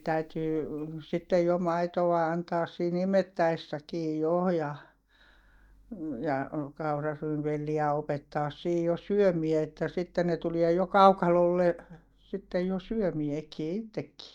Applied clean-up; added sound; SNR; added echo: neural mask model DeepFilterNet 3.